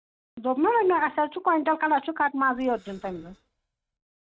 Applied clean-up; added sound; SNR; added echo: neural mask model RNNoise.